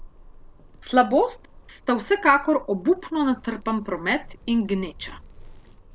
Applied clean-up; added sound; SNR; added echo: none; Zipper (clothing); 20 dB; none.